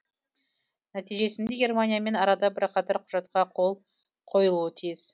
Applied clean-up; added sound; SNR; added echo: none; none; none; none.